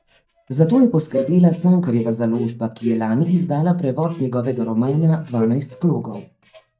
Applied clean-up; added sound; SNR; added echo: neural mask model DeepFilterNet 3.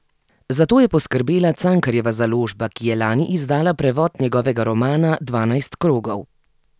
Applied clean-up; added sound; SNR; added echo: none; none; none; none.